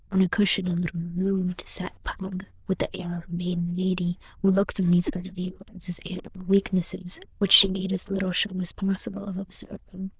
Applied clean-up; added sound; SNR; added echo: neural diffusion model UNIVERSE++.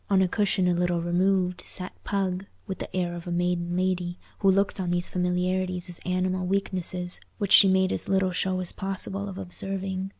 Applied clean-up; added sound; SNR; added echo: none; none; none; none.